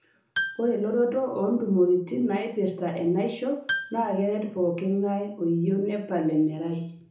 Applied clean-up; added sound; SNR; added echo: none; Piano; 10 dB; reverberation time 0.6 s.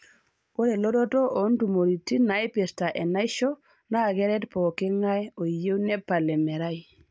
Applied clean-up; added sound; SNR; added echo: none; none; none; none.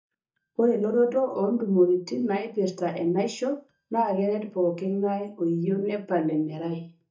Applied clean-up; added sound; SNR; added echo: neural mask model DeepFilterNet 3.